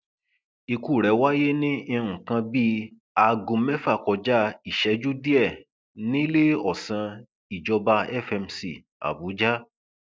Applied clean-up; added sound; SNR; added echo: none; none; none; none.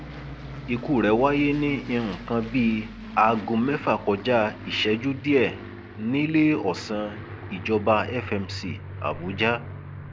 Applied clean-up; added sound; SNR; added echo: none; Aircraft; 13 dB; none.